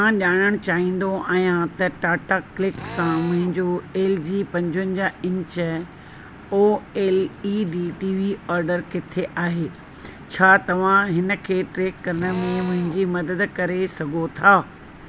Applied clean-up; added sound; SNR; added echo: none; Drill; 14 dB; none.